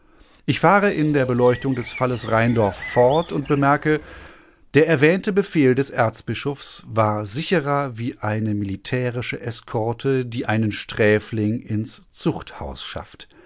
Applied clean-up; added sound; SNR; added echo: none; Bird; 16 dB; none.